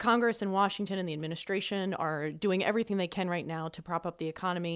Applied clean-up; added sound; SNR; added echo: none; none; none; none.